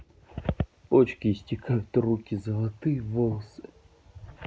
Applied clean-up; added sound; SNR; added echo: none; none; none; none.